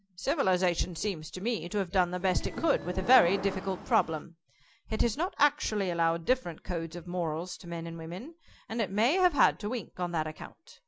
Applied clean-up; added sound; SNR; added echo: none; Subway, metro, underground / Sliding door; 10 dB; none.